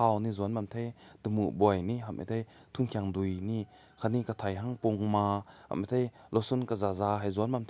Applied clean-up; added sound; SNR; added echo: none; none; none; none.